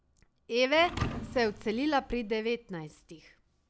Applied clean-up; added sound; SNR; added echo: none; Thump, thud; 10 dB; none.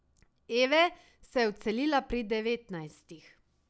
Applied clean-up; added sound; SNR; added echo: none; none; none; none.